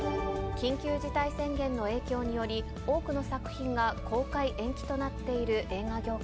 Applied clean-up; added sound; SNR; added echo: none; Musical instrument; 9 dB; none.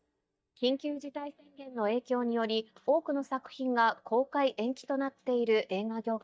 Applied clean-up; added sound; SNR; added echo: neural mask model DeepFilterNet 3.